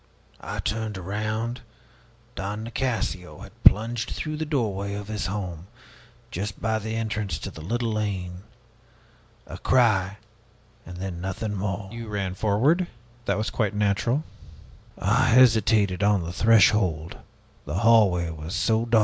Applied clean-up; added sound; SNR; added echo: none; none; none; none.